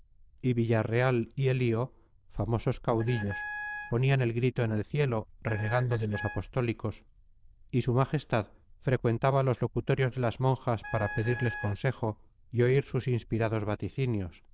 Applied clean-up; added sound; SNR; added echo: neural diffusion model UNIVERSE++.